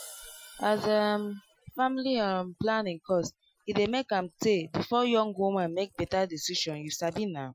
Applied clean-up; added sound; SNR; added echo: classical method Wiener filter.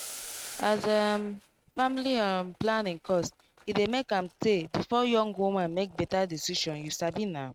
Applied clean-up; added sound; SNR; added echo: neural mask model RNNoise.